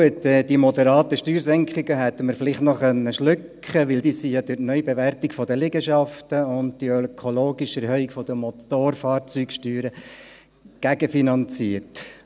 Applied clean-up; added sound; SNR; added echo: none; none; none; none.